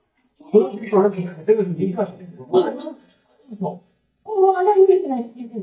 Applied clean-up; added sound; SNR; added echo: neural mask model DeepFilterNet 3.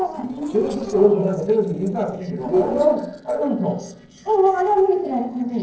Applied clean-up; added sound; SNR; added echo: neural separator model SepFormer DNS4.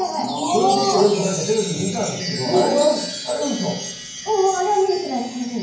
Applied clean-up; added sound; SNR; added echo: none; Chime; 10 dB; reverberation time 0.9 s.